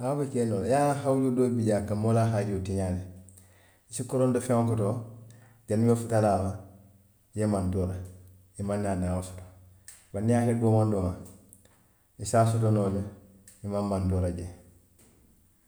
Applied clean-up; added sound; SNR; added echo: none; none; none; none.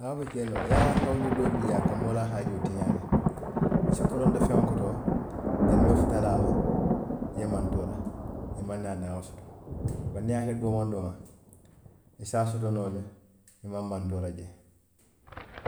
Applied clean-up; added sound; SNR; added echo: none; Thunder; -3 dB; none.